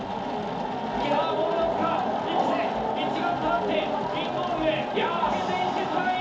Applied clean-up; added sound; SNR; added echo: none; Rain; 15 dB; reverberation time 0.6 s.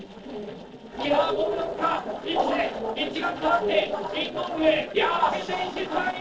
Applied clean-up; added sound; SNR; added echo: neural separator model SepFormer DNS4.